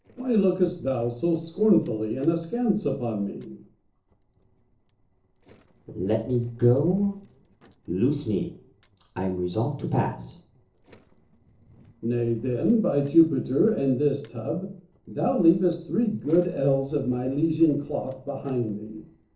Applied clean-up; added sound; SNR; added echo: neural separator model SepFormer DNS4.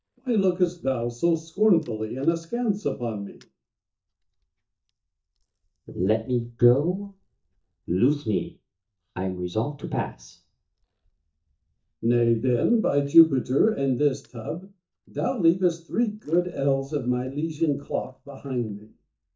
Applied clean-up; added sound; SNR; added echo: neural mask model DeepFilterNet 3.